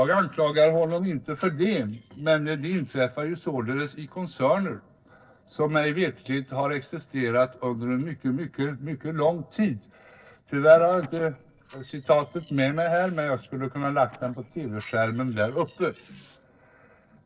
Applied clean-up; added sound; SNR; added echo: neural separator model SepFormer DNS4.